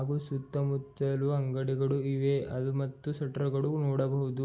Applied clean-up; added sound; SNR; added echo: none; none; none; none.